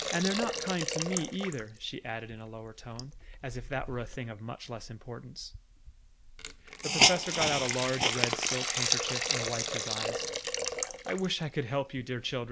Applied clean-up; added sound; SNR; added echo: none; Hiss; -2 dB; none.